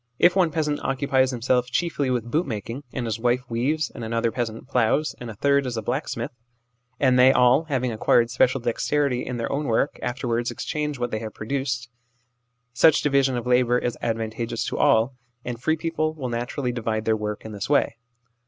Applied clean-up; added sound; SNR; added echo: none; none; none; none.